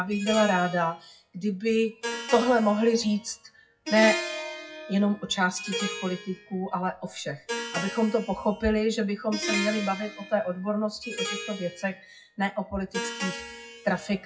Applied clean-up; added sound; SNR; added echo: classical method WPE with log-MMSE.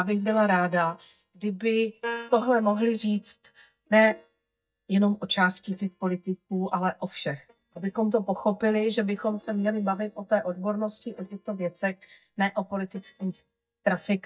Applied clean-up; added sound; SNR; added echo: neural mask model DeepFilterNet 3.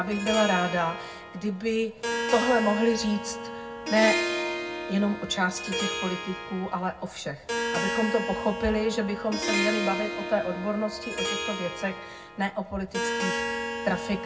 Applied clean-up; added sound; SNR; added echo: none; Harp; 3 dB; reverberation time 0.4 s.